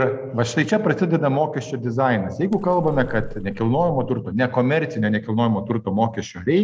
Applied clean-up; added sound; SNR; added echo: none; Splash, splatter; 12 dB; none.